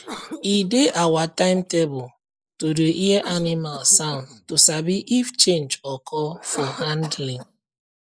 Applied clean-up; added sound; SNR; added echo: neural mask model Resemble Enhance denoiser.